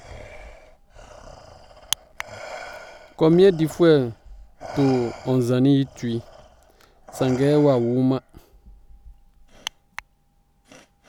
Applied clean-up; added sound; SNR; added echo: none; Respiratory sounds; 19 dB; none.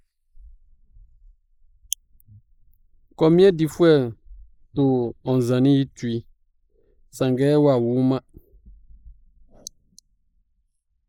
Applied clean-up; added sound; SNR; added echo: neural mask model Resemble Enhance denoiser.